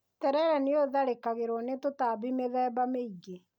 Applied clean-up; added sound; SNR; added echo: none; none; none; none.